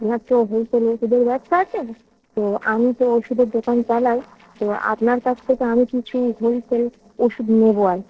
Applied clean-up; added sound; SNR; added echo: neural separator model SepFormer DNS4.